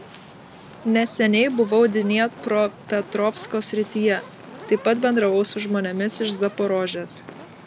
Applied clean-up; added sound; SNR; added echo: none; Fire; 18 dB; none.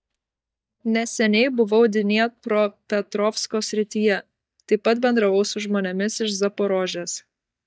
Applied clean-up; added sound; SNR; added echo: neural mask model DeepFilterNet 3.